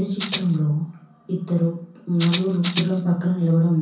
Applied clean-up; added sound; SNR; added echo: none; Rattle (instrument); 9 dB; reverberation time 0.6 s.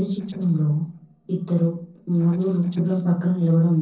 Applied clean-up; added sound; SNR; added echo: neural separator model SepFormer DNS4.